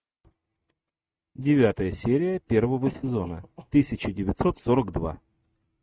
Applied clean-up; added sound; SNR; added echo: neural mask model RNNoise.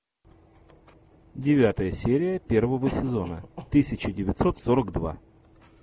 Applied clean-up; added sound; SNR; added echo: none; Cough; 16 dB; none.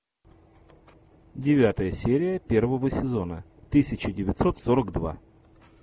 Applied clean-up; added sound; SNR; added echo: none; none; none; none.